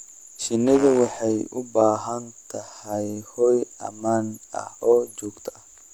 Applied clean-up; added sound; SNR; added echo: none; Fart; 13 dB; none.